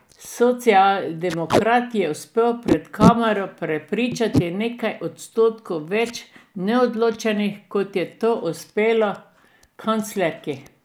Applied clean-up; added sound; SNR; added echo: none; Packing tape, duct tape; 7 dB; none.